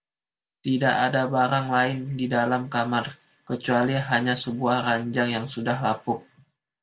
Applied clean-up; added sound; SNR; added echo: none; none; none; none.